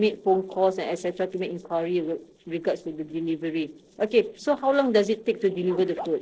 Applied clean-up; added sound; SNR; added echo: neural separator model SepFormer DNS4.